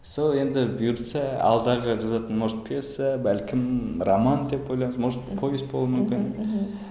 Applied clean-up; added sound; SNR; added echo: none; none; none; none.